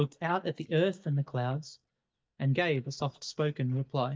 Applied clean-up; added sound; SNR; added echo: neural mask model DeepFilterNet 3.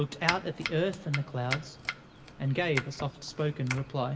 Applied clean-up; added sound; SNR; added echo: none; Domestic sounds, home sounds; 7 dB; reverberation time 0.7 s.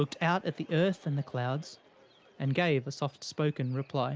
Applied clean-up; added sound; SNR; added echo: none; none; none; none.